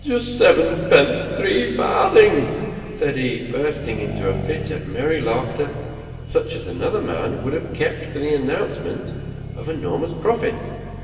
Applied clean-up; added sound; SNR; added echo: none; Accelerating, revving, vroom; 12 dB; reverberation time 2.6 s.